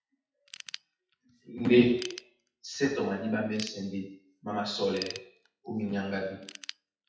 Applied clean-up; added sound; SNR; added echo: classical method WPE with log-MMSE.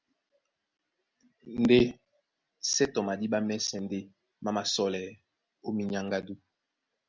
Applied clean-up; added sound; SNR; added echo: none; none; none; none.